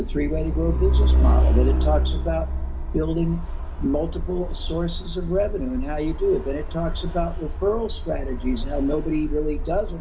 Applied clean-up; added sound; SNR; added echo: none; Truck; -3 dB; reverberation time 1.0 s.